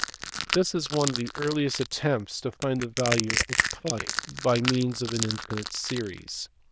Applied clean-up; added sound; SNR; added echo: neural diffusion model UNIVERSE++.